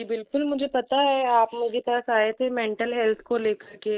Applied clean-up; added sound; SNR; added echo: neural mask model Resemble Enhance denoiser.